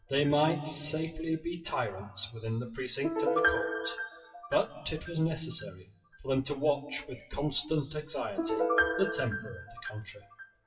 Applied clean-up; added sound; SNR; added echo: classical method WPE with log-MMSE.